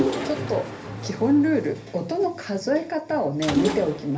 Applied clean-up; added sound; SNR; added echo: none; Mechanisms; 6 dB; reverberation time 0.3 s.